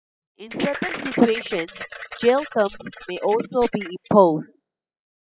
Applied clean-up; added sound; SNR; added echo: classical method spectral subtraction.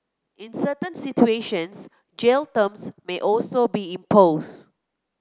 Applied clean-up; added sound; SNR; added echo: none; none; none; none.